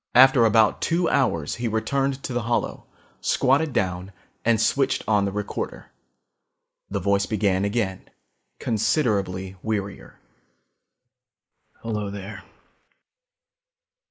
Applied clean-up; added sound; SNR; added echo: neural mask model Resemble Enhance denoiser.